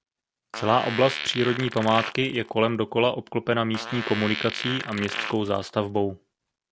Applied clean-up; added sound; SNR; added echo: none; Fart; 9 dB; none.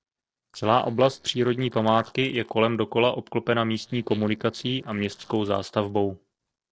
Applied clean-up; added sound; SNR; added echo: neural separator model SepFormer DNS4.